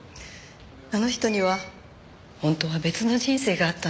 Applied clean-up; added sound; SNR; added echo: none; Screech; 18 dB; none.